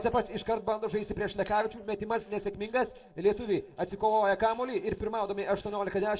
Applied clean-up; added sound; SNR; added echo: neural separator model SepFormer DNS4.